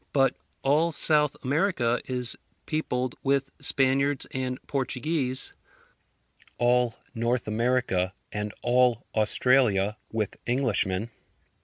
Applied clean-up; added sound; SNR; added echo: none; none; none; none.